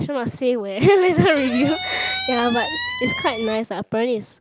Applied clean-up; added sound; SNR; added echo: none; Squeak; 5 dB; none.